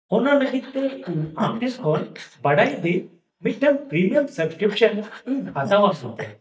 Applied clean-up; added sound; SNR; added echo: neural mask model DeepFilterNet 3.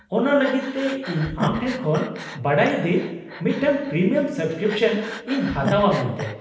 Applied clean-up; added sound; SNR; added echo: none; Breathing; 12 dB; reverberation time 0.9 s.